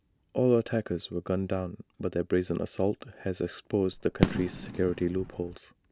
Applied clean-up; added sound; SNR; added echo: none; Fireworks; 3 dB; none.